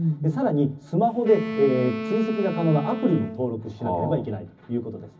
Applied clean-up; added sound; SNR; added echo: none; Wind instrument, woodwind instrument; 8 dB; reverberation time 0.4 s.